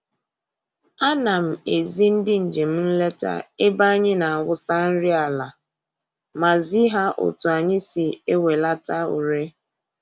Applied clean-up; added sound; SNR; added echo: none; none; none; none.